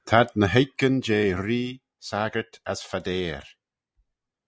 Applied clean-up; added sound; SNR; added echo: none; none; none; none.